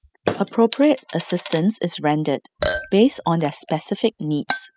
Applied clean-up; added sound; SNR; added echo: classical method spectral subtraction.